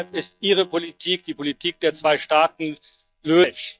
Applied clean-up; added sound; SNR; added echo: neural mask model DeepFilterNet 3.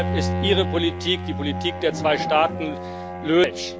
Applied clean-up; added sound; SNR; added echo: none; Bowed string instrument; 4 dB; none.